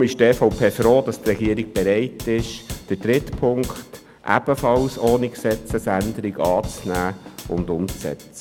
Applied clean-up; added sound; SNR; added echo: none; Drum / Drum kit; 13 dB; none.